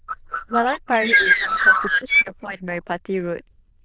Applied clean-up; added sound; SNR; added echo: neural diffusion model UNIVERSE++.